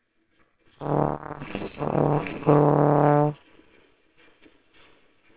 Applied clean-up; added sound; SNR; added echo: neural separator model SepFormer WHAMR!.